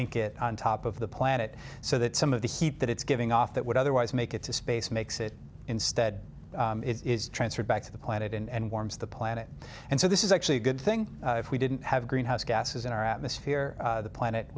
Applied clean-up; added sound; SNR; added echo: none; none; none; none.